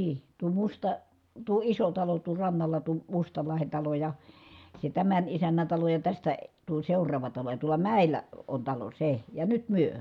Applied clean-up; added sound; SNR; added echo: none; none; none; none.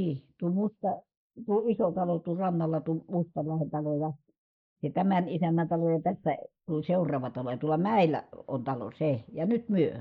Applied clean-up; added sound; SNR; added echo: neural mask model Resemble Enhance denoiser.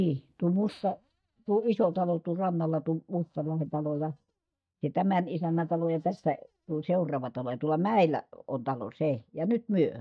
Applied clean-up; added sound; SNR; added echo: neural mask model DeepFilterNet 3.